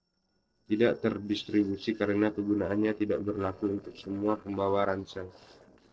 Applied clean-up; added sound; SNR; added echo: neural separator model SepFormer DNS4.